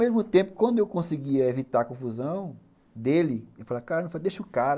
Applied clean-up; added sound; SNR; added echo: none; none; none; none.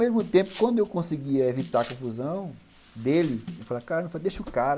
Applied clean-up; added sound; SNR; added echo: none; Domestic sounds, home sounds + Snare drum; 17 dB; none.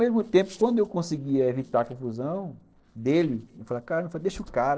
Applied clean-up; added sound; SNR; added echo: neural separator model SepFormer DNS4.